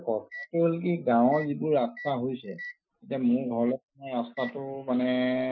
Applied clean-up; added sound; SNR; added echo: classical method Wiener filter.